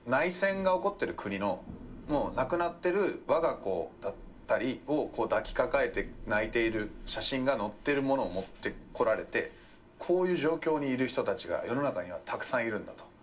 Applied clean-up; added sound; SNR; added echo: none; Thunder; 18 dB; reverberation time 0.2 s.